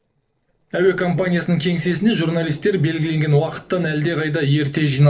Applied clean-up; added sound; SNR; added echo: neural separator model SepFormer DNS4.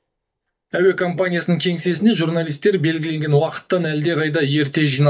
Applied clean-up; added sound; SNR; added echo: neural mask model DeepFilterNet 3.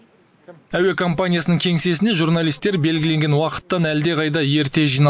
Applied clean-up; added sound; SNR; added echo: none; none; none; none.